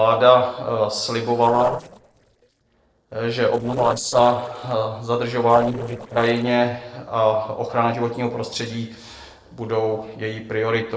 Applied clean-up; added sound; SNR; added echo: neural separator model SepFormer DNS4.